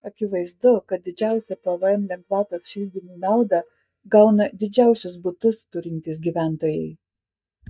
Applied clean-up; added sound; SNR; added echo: neural mask model DeepFilterNet 3.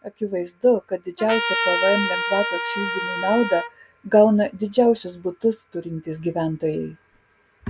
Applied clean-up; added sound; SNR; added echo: none; Trumpet; 3 dB; none.